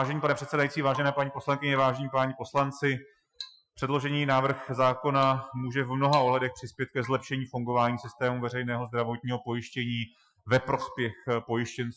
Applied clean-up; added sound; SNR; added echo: classical method Wiener filter.